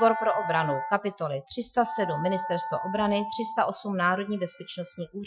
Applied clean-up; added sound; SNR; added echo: classical method Wiener filter.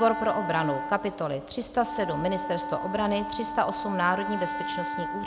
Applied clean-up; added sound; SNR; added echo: none; Wind instrument, woodwind instrument; 5 dB; none.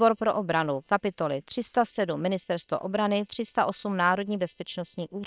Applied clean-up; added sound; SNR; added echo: neural separator model SepFormer WHAM!.